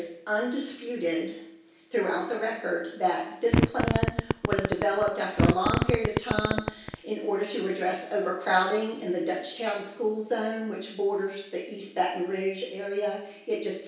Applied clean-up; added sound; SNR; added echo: none; Fart; -2 dB; reverberation time 0.6 s.